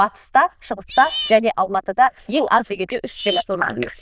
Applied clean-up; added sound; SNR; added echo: neural diffusion model UNIVERSE++.